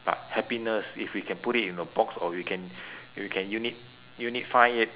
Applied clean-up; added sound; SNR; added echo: none; none; none; none.